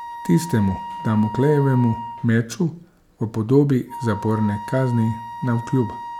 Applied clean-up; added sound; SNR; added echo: none; Wind instrument, woodwind instrument; 13 dB; none.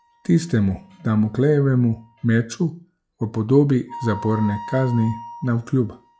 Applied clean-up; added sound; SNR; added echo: classical method log-MMSE.